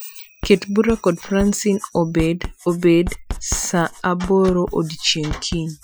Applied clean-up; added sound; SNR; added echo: classical method Wiener filter.